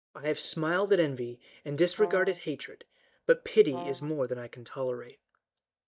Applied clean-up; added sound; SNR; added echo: neural mask model DeepFilterNet 3.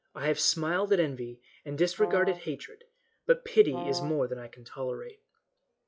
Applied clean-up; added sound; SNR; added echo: classical method log-MMSE.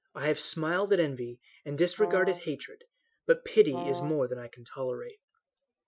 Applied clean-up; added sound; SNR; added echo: classical method Wiener filter.